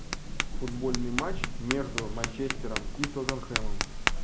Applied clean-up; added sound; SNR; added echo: none; Tap; -4 dB; reverberation time 1.3 s.